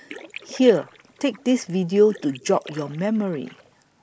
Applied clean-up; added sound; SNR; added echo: neural mask model Resemble Enhance denoiser.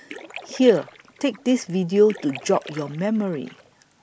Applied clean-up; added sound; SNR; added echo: none; Splash, splatter; 19 dB; none.